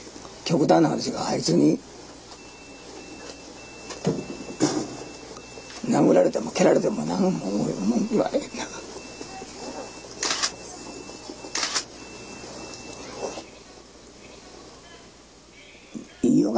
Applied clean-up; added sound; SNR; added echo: none; none; none; none.